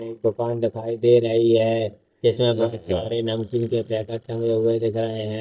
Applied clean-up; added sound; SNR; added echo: neural mask model DeepFilterNet 3.